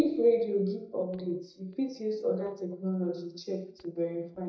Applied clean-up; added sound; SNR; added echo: neural mask model DeepFilterNet 3.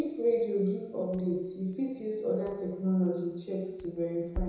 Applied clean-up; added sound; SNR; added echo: none; Crackle; 14 dB; reverberation time 1.0 s.